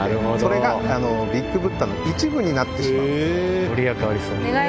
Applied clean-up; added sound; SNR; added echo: none; none; none; none.